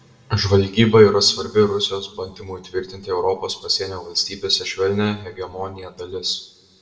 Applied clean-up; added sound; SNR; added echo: none; none; none; reverberation time 0.8 s.